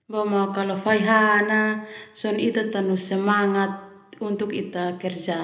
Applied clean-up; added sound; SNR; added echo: none; none; none; reverberation time 0.7 s.